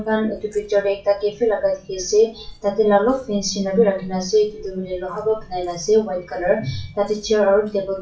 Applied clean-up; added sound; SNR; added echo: classical method WPE with log-MMSE.